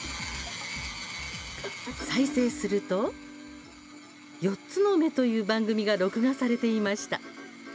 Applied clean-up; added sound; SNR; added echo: none; none; none; none.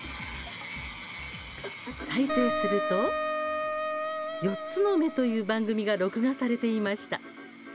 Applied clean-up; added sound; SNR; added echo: none; Wind instrument, woodwind instrument; 2 dB; none.